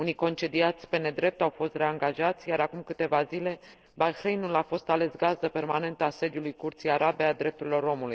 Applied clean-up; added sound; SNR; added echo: neural separator model SepFormer DNS4.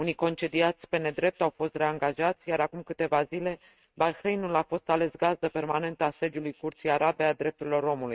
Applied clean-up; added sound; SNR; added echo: neural mask model RNNoise.